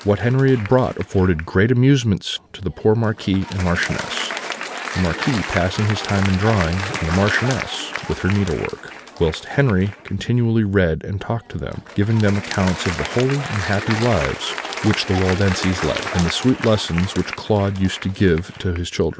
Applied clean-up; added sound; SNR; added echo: none; Applause; 10 dB; none.